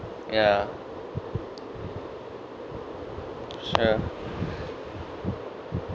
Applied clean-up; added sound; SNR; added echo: none; none; none; none.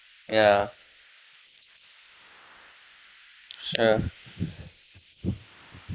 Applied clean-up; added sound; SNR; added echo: neural mask model Resemble Enhance denoiser.